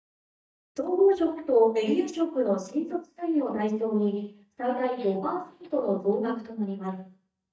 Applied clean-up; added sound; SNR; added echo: neural mask model DeepFilterNet 3.